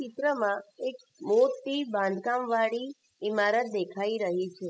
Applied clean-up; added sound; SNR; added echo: classical method spectral subtraction.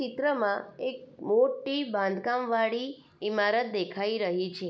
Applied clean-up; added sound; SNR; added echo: none; none; none; none.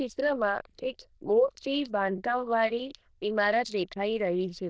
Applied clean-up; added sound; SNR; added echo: neural diffusion model UNIVERSE++.